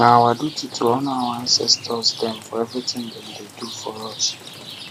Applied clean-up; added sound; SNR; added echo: none; Rain; 15 dB; none.